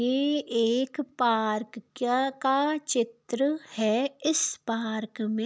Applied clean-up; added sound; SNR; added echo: none; none; none; none.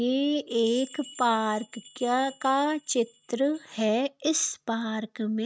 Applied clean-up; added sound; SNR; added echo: neural mask model RNNoise.